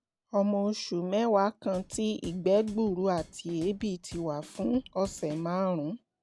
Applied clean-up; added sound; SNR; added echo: none; Drum kit; 20 dB; none.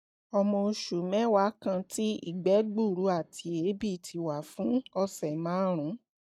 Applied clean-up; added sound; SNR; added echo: neural mask model DeepFilterNet 3.